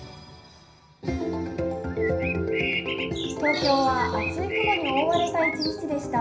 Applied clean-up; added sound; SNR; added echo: none; Bird; 6 dB; reverberation time 0.5 s.